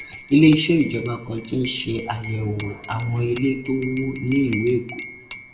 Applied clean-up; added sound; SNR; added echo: none; Cutlery, silverware / Dishes, pots, and pans / Chink, clink; 11 dB; reverberation time 0.5 s.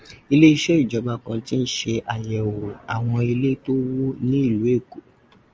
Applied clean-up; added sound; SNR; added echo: none; none; none; none.